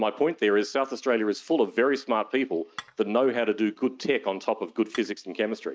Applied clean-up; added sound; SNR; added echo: neural mask model RNNoise.